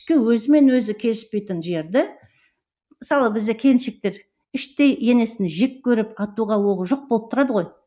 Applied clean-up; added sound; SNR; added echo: none; none; none; none.